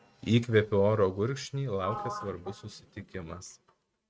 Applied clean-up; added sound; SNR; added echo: neural mask model RNNoise.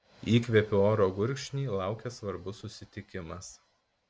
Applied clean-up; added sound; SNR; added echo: none; none; none; none.